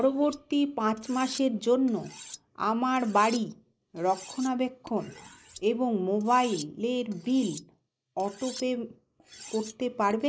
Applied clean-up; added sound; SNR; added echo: neural mask model Resemble Enhance denoiser.